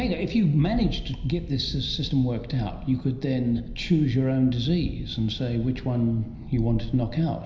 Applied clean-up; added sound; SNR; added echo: none; Thunderstorm; 11 dB; reverberation time 0.9 s.